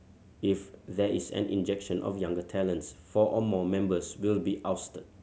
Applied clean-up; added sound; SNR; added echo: none; none; none; none.